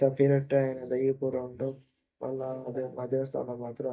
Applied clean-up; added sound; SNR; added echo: neural mask model DeepFilterNet 3.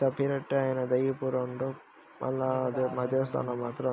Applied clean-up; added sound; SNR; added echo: none; none; none; none.